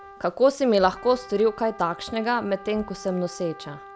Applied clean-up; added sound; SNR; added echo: none; Trumpet; 19 dB; none.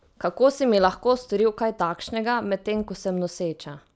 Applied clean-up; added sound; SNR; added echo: none; none; none; none.